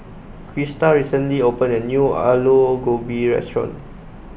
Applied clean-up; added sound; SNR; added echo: none; none; none; none.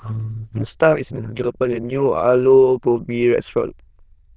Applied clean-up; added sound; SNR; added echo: neural diffusion model UNIVERSE++.